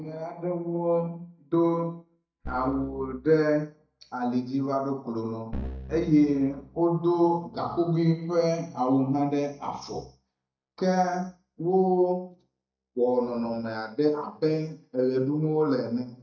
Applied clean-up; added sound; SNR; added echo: neural mask model DeepFilterNet 3.